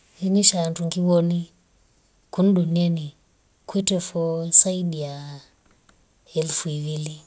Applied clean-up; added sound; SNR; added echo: none; none; none; none.